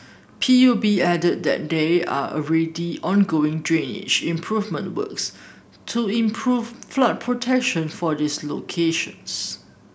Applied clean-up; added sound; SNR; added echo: none; none; none; none.